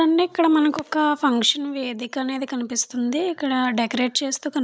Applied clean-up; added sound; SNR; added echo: none; none; none; none.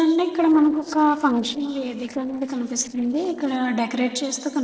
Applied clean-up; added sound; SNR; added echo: neural separator model SepFormer DNS4.